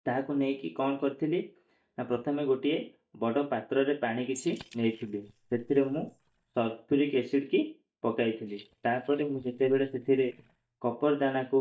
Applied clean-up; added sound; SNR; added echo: neural mask model DeepFilterNet 3.